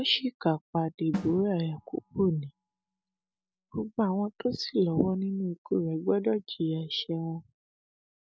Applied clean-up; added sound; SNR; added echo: none; Drum; 14 dB; none.